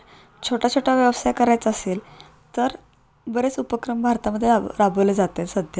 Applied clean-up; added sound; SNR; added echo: none; none; none; none.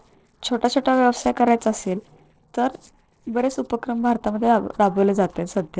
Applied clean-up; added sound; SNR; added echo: neural separator model SepFormer DNS4.